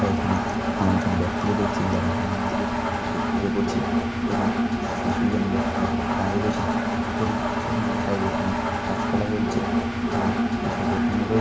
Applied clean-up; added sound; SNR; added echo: none; Engine; -5 dB; none.